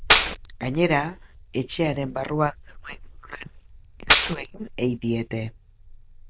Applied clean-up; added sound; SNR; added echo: neural diffusion model UNIVERSE++.